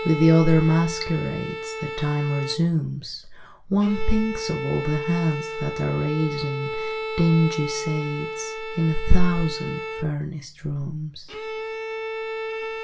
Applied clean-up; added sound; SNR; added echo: none; Bowed string instrument; 9 dB; reverberation time 0.3 s.